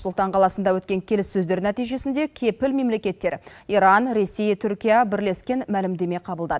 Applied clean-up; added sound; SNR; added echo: none; none; none; none.